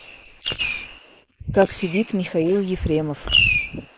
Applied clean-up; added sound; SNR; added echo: neural mask model Resemble Enhance denoiser.